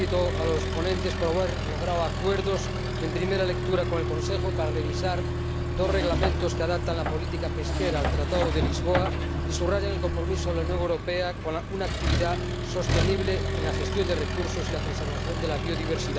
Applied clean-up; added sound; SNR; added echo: none; Accelerating, revving, vroom; -2 dB; none.